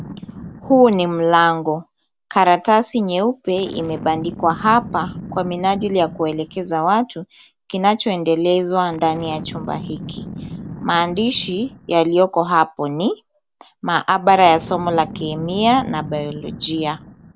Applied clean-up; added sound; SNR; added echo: none; Boom; 16 dB; none.